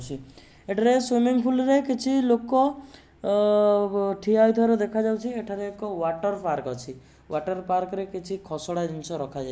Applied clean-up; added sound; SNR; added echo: none; none; none; none.